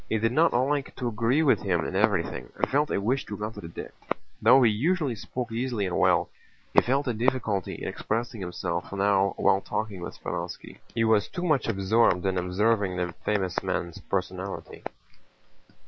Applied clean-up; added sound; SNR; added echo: none; none; none; none.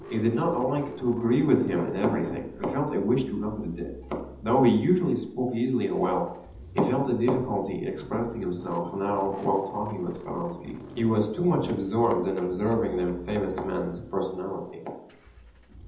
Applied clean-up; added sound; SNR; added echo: none; Engine starting / Car; 18 dB; reverberation time 0.8 s.